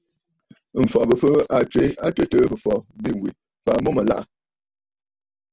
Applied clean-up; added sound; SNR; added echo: none; none; none; none.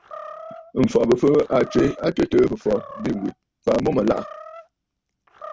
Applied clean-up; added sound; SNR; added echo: none; Animal; 19 dB; none.